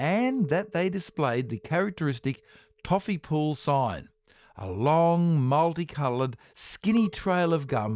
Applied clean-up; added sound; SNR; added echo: neural mask model DeepFilterNet 3.